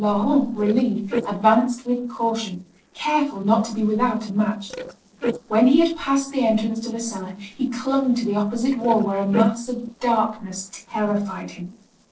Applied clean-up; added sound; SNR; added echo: neural separator model SepFormer DNS4.